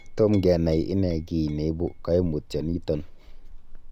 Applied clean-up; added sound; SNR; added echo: none; Chink, clink; 14 dB; none.